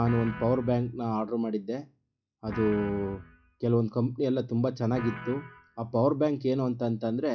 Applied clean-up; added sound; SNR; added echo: classical method log-MMSE.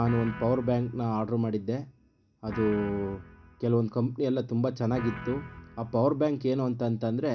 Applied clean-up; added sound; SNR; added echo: none; Guitar; 16 dB; none.